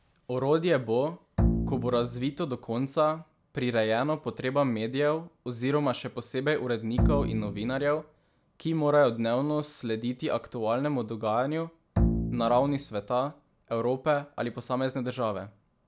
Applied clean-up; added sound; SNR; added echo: none; Bowed string instrument; 2 dB; none.